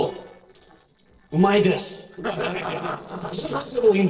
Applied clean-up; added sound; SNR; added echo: neural separator model SepFormer DNS4.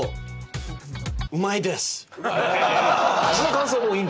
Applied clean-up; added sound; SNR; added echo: none; none; none; none.